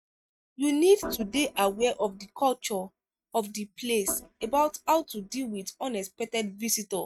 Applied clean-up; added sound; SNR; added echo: neural mask model RNNoise.